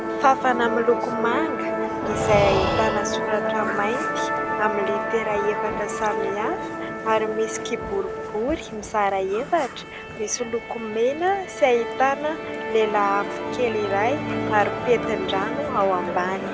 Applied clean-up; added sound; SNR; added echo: none; Breathing + Musical instrument; 3 dB; none.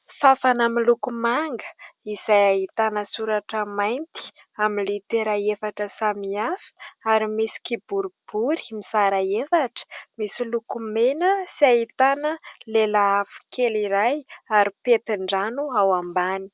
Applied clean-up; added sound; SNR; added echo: none; none; none; none.